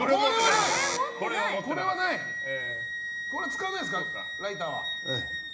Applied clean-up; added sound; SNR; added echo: none; Wind instrument, woodwind instrument; 7 dB; reverberation time 0.4 s.